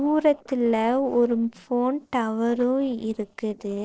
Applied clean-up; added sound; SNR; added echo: neural separator model SepFormer DNS4.